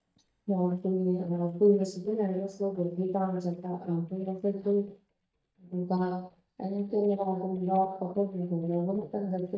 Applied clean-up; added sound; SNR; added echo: neural mask model DeepFilterNet 3.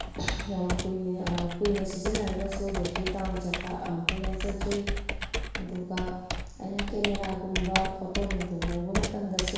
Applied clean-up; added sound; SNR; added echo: none; Computer keyboard; 1 dB; reverberation time 1.1 s.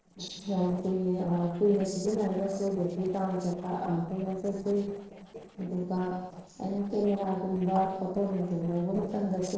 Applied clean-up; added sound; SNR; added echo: neural separator model SepFormer DNS4.